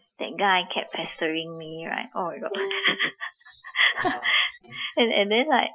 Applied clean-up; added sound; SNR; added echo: classical method Wiener filter.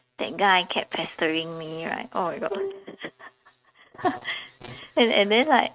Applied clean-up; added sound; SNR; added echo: neural mask model RNNoise.